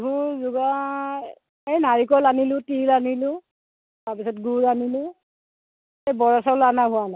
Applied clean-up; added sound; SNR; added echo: none; none; none; none.